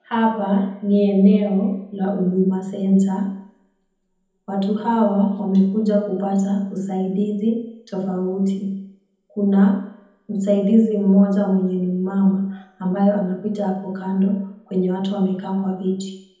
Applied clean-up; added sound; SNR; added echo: none; none; none; reverberation time 1.0 s.